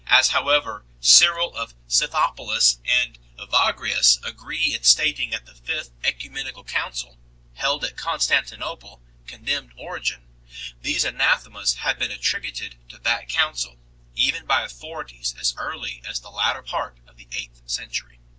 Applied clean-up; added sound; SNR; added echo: none; none; none; none.